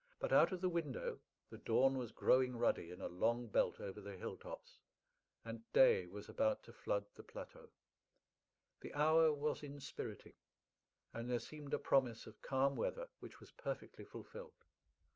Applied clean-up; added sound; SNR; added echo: none; none; none; none.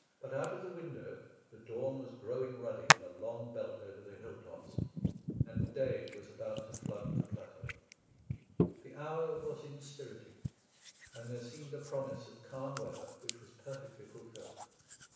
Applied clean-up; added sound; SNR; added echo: none; Hands; -3 dB; reverberation time 1.1 s.